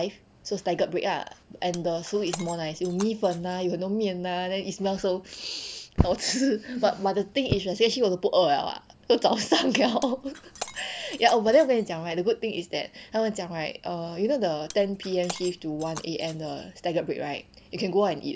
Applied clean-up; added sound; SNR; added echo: none; Shatter; 19 dB; none.